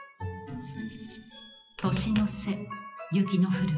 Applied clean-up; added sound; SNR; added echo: classical method WPE with log-MMSE.